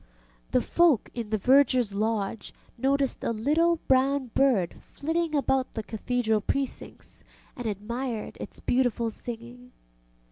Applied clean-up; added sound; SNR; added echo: none; none; none; none.